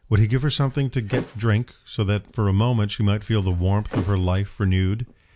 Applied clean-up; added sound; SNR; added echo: none; Thump, thud; 16 dB; none.